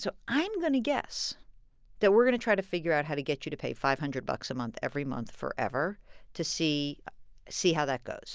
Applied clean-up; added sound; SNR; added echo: none; none; none; none.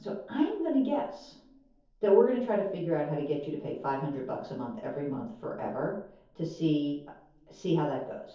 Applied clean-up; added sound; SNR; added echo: none; none; none; reverberation time 0.6 s.